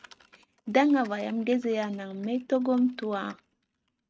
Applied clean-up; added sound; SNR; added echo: neural mask model RNNoise.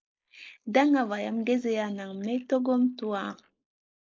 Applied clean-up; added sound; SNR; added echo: neural mask model Resemble Enhance denoiser.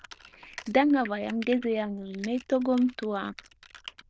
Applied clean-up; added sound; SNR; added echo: neural diffusion model UNIVERSE++.